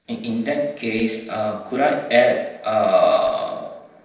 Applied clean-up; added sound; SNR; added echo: neural separator model SepFormer DNS4.